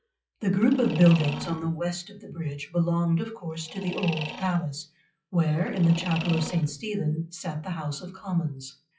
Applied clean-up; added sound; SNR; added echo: classical method WPE with log-MMSE.